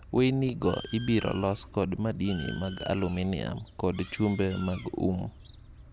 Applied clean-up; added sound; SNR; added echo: none; Bird; 17 dB; none.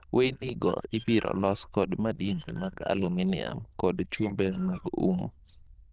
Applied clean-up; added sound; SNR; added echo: neural diffusion model UNIVERSE++.